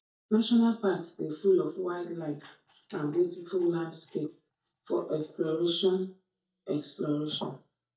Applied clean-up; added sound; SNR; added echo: neural mask model DeepFilterNet 3.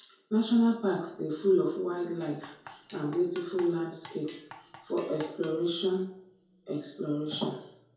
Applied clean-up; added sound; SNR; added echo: none; Drum kit; 20 dB; reverberation time 2.3 s.